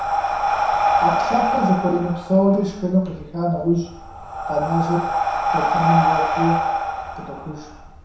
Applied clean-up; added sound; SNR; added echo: none; Breathing; -1 dB; reverberation time 0.7 s.